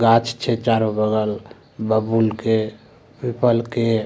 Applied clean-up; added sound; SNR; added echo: none; none; none; none.